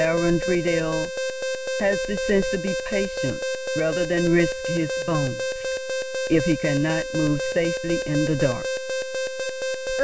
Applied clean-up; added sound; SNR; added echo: none; Alarm; 3 dB; none.